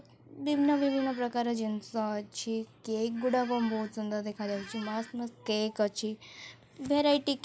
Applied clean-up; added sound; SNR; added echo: none; Squeak; 16 dB; none.